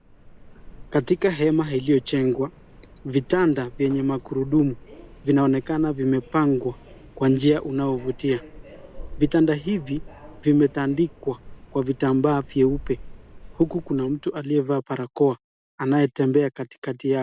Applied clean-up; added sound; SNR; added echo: none; Subway, metro, underground; 18 dB; none.